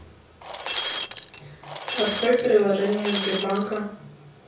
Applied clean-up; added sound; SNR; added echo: none; Shatter; -2 dB; reverberation time 0.6 s.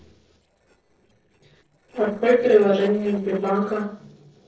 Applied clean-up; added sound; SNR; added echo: neural separator model SepFormer DNS4.